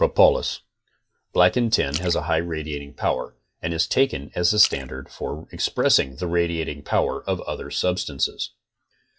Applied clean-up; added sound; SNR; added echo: classical method log-MMSE.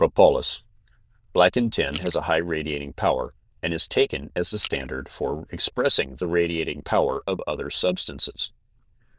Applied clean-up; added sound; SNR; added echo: neural diffusion model UNIVERSE++.